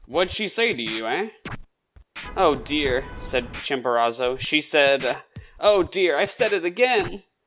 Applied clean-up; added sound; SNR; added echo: none; Scratching (performance technique) + Vehicle horn, car horn, honking; 16 dB; none.